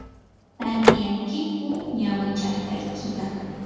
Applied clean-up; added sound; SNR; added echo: none; Microwave oven; 2 dB; reverberation time 2.1 s.